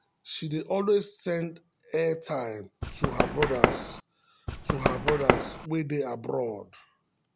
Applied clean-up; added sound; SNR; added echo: none; Run; -4 dB; none.